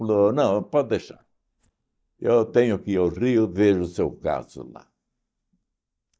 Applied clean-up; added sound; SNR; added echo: neural mask model DeepFilterNet 3.